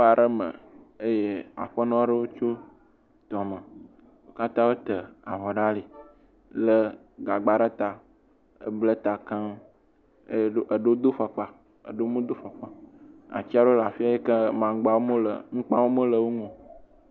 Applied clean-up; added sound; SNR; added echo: none; none; none; none.